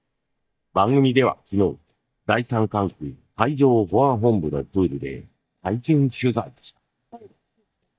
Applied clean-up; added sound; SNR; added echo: neural mask model DeepFilterNet 3.